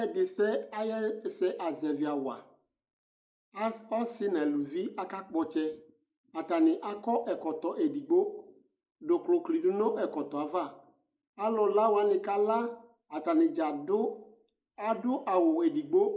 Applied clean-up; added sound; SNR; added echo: neural mask model Resemble Enhance denoiser.